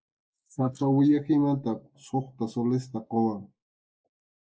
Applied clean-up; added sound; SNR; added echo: neural mask model Resemble Enhance denoiser.